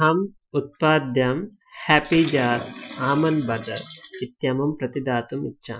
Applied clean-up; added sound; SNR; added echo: classical method Wiener filter.